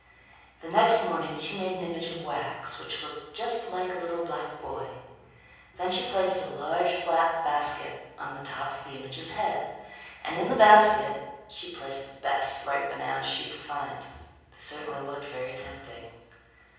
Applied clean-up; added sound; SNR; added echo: none; none; none; reverberation time 1.3 s.